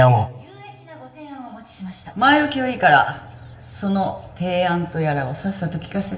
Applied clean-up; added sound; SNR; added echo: none; none; none; reverberation time 1.5 s.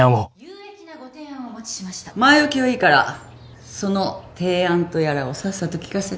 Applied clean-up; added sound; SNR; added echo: none; none; none; none.